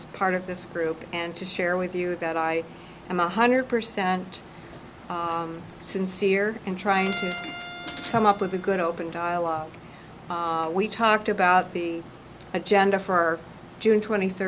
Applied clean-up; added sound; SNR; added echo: none; Bowed string instrument; 13 dB; none.